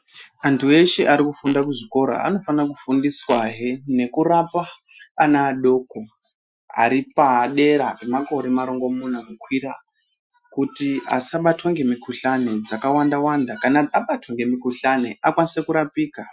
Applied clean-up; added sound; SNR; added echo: classical method Wiener filter.